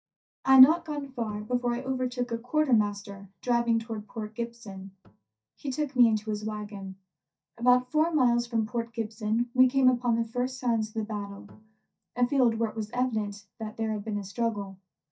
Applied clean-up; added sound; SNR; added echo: neural mask model DeepFilterNet 3.